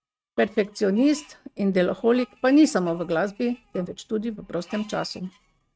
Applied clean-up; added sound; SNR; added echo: neural mask model RNNoise.